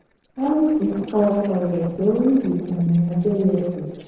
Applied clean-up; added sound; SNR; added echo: neural separator model SepFormer DNS4.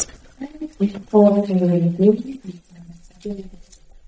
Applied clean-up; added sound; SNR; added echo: neural mask model DeepFilterNet 3.